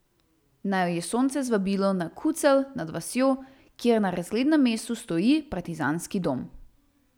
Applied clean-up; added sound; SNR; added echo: none; none; none; none.